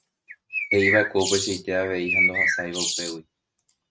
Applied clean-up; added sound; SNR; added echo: neural mask model RNNoise.